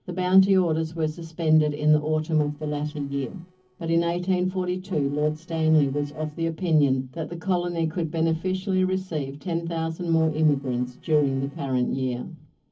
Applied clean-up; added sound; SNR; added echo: neural separator model SepFormer DNS4.